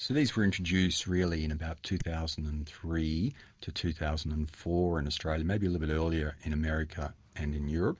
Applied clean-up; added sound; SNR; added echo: neural mask model DeepFilterNet 3.